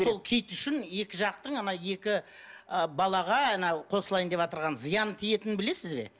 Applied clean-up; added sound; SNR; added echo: none; none; none; none.